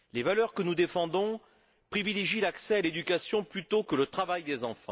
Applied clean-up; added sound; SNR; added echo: none; none; none; none.